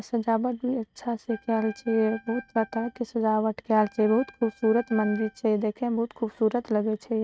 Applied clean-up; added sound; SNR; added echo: neural mask model RNNoise.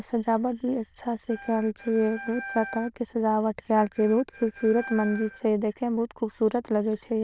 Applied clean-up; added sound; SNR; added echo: neural diffusion model UNIVERSE++.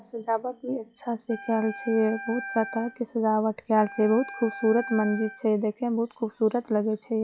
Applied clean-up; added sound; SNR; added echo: classical method log-MMSE.